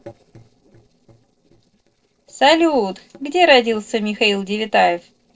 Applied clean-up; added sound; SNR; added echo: neural separator model SepFormer DNS4.